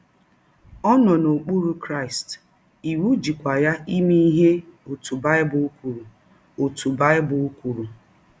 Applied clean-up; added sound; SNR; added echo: none; none; none; none.